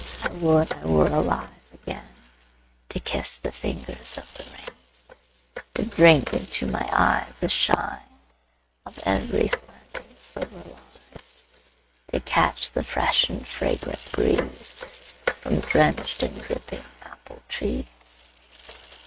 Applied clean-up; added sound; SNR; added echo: neural mask model RNNoise.